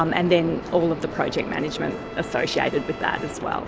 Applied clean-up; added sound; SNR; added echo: none; Trumpet + Strum; 19 dB; none.